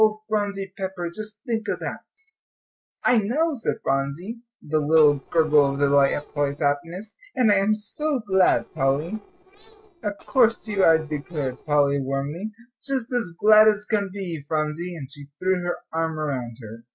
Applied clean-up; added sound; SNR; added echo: neural separator model SepFormer DNS4.